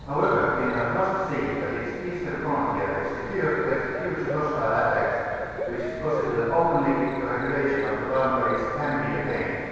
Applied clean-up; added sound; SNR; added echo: none; Cricket / Bird; 11 dB; reverberation time 2.2 s.